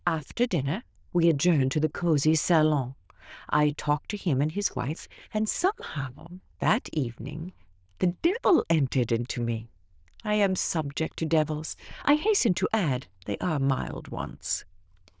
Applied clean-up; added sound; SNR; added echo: neural diffusion model UNIVERSE++.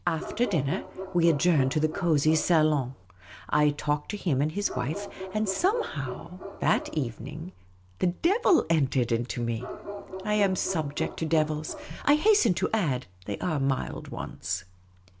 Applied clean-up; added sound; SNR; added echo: none; Bark; 12 dB; none.